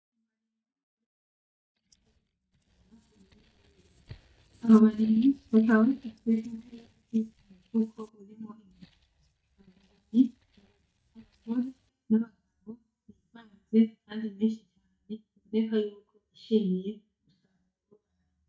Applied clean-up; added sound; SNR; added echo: neural mask model DeepFilterNet 3.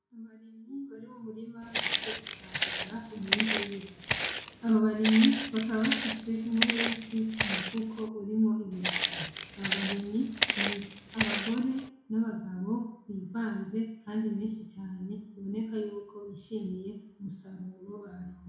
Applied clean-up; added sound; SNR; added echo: none; Walk, footsteps; -2 dB; reverberation time 0.6 s.